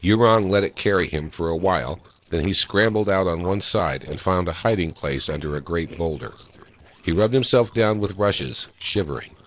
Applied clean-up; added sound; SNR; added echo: neural separator model SepFormer DNS4.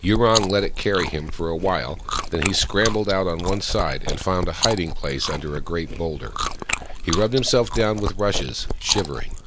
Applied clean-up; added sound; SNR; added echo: none; Chewing, mastication; 4 dB; none.